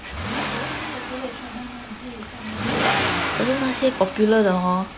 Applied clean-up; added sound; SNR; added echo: none; Accelerating, revving, vroom; 3 dB; none.